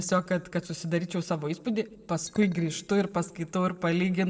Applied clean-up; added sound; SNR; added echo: neural separator model SepFormer DNS4.